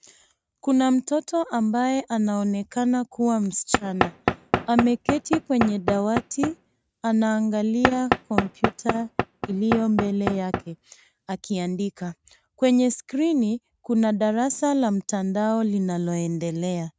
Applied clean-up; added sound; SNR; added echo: neural mask model RNNoise.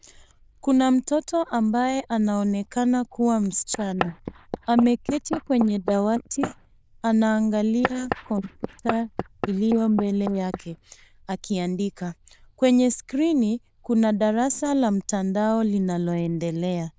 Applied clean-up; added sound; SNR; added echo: neural diffusion model UNIVERSE++.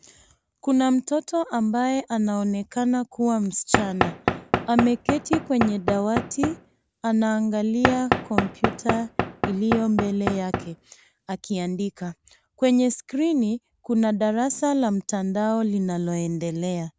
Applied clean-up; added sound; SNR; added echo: none; Knock / Wood; 3 dB; none.